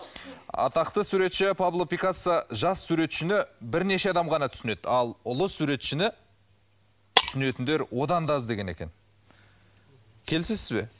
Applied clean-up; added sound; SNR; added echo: none; Shatter; 6 dB; none.